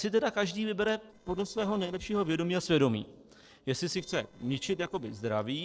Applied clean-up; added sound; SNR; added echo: neural separator model SepFormer DNS4.